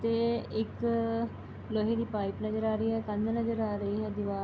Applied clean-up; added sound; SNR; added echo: none; none; none; none.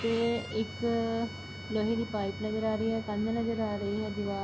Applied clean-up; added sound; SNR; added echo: none; Bowed string instrument; 15 dB; none.